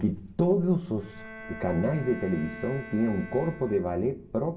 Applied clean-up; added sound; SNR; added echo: none; Bowed string instrument; 17 dB; reverberation time 0.2 s.